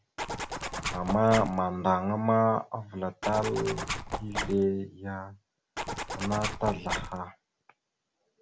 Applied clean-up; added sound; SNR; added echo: none; Zipper (clothing); 4 dB; none.